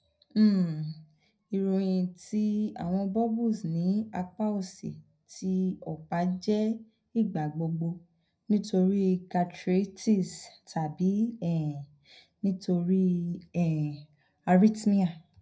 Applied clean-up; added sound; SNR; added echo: none; none; none; reverberation time 0.4 s.